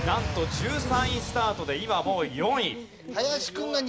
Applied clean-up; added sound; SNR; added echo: none; none; none; none.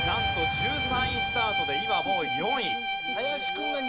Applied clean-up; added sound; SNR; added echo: none; Bowed string instrument; -3 dB; none.